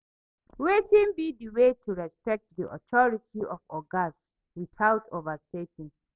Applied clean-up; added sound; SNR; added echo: none; none; none; none.